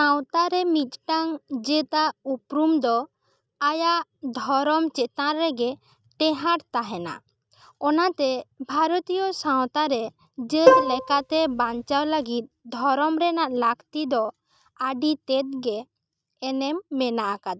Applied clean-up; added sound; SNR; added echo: neural mask model RNNoise.